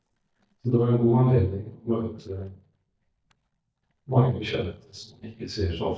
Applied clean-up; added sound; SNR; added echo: neural mask model DeepFilterNet 3.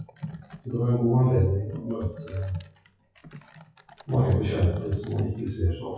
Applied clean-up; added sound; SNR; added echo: classical method WPE with log-MMSE.